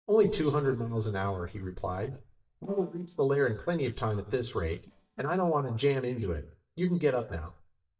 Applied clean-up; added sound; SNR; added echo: neural mask model DeepFilterNet 3.